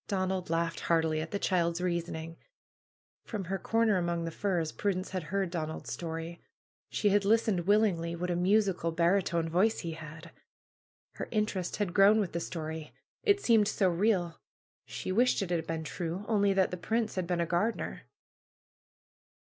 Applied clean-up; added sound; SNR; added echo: none; none; none; none.